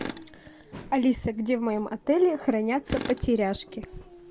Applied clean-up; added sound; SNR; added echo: none; Tools; 16 dB; none.